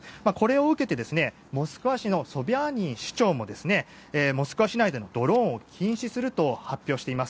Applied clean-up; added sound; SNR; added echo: none; none; none; none.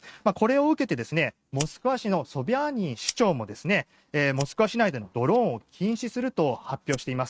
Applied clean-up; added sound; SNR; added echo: neural mask model RNNoise.